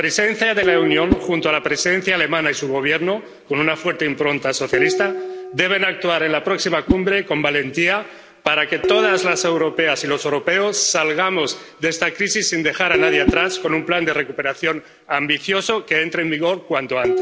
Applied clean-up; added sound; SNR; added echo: none; Dishes, pots, and pans + Whoosh, swoosh, swish; 7 dB; none.